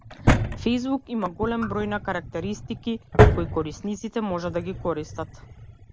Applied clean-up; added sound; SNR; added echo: none; Drawer open or close; -3 dB; none.